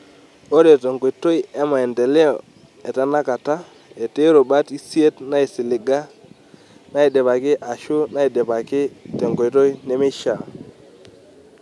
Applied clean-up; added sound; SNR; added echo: none; none; none; none.